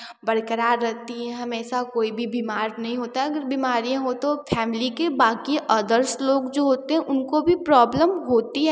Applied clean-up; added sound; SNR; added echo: none; none; none; none.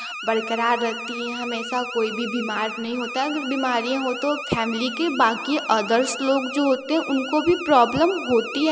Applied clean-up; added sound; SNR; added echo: none; Alarm; 10 dB; none.